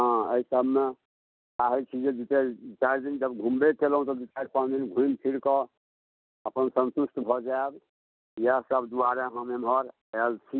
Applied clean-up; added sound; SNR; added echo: none; none; none; none.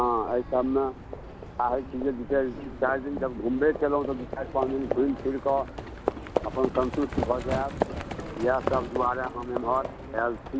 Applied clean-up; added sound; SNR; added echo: none; Livestock, farm animals, working animals; 6 dB; none.